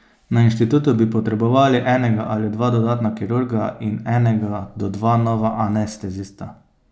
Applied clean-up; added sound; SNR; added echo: none; none; none; none.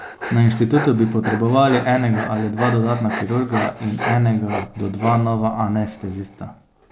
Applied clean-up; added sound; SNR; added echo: none; Dog; 10 dB; none.